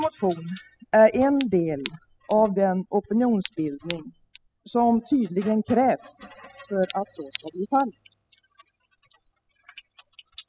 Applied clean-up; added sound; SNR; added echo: classical method spectral subtraction.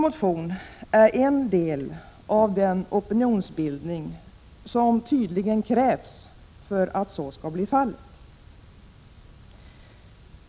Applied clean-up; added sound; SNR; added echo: none; none; none; none.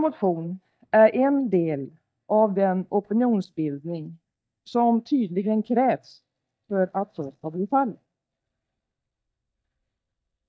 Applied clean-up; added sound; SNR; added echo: neural mask model DeepFilterNet 3.